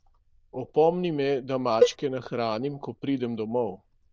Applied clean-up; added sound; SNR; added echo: neural diffusion model UNIVERSE++.